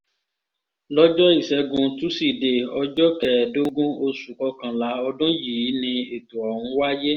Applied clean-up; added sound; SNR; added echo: none; none; none; none.